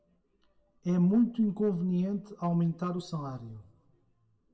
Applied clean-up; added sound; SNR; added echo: none; none; none; reverberation time 0.5 s.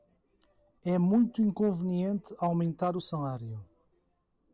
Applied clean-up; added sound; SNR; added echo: none; none; none; none.